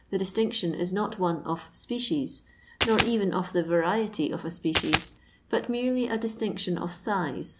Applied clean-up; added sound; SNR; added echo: none; Coin (dropping); -3 dB; none.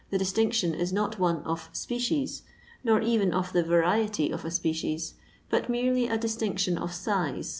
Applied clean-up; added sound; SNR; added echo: none; none; none; none.